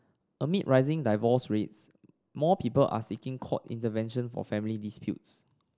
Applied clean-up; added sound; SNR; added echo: none; none; none; none.